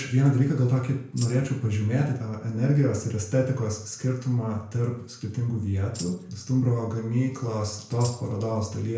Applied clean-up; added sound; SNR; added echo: none; Tambourine; 17 dB; reverberation time 0.5 s.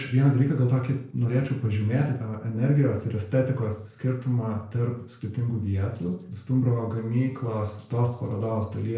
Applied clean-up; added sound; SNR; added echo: neural separator model SepFormer DNS4.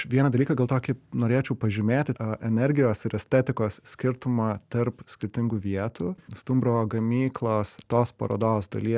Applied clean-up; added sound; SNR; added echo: none; none; none; none.